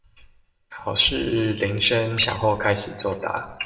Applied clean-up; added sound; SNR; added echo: none; Squeak; 11 dB; reverberation time 0.8 s.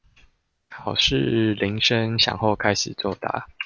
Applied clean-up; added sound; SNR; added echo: none; none; none; none.